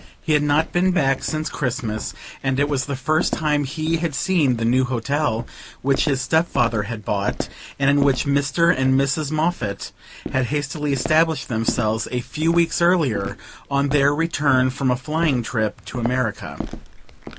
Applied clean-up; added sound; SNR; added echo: none; Walk, footsteps; 12 dB; none.